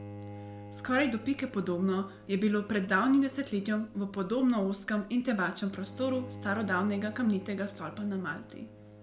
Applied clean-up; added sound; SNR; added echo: none; Bowed string instrument; 17 dB; reverberation time 0.7 s.